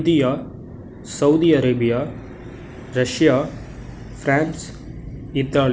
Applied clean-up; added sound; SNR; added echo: none; none; none; none.